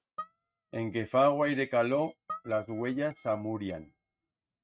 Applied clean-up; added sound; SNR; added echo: neural mask model RNNoise.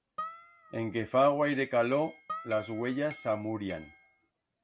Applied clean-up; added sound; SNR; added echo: none; Chink, clink + Harp; 15 dB; none.